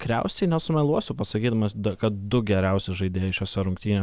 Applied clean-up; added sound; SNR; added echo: none; none; none; none.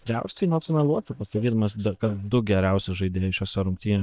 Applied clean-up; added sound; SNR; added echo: neural mask model DeepFilterNet 3.